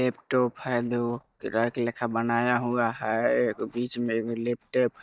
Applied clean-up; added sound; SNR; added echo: neural mask model DeepFilterNet 3.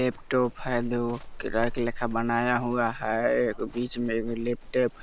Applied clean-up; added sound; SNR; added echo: none; Livestock, farm animals, working animals; 10 dB; none.